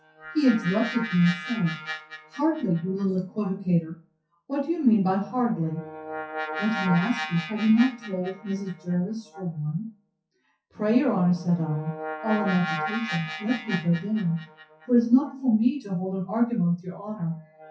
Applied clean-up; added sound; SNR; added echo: classical method WPE with log-MMSE.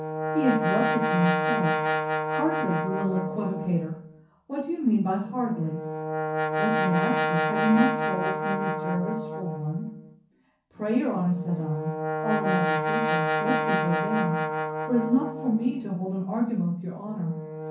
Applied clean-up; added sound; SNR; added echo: none; Brass instrument; 1 dB; reverberation time 0.6 s.